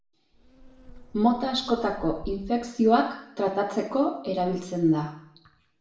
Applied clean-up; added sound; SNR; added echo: none; Insect; 16 dB; reverberation time 0.6 s.